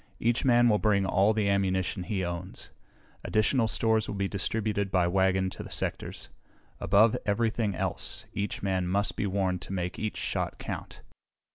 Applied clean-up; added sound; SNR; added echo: none; none; none; none.